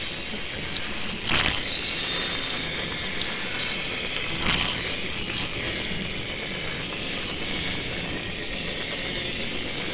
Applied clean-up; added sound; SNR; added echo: neural separator model SepFormer WHAMR!.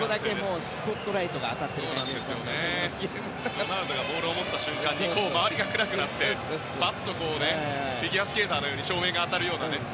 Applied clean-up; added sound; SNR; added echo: none; none; none; none.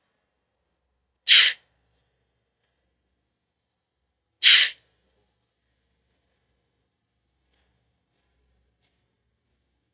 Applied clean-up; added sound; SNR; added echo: neural mask model DeepFilterNet 3.